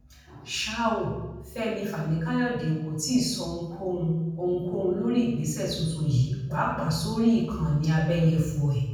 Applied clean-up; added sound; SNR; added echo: none; none; none; reverberation time 1.2 s.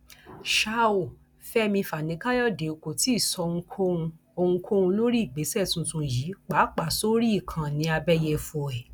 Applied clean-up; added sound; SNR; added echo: none; none; none; none.